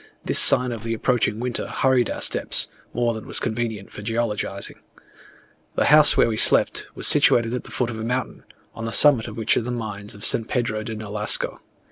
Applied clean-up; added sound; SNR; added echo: none; Crushing; 15 dB; none.